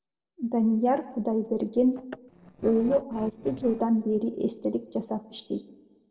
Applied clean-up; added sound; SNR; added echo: neural separator model SepFormer DNS4.